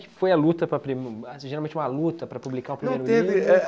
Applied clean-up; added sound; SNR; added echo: none; none; none; none.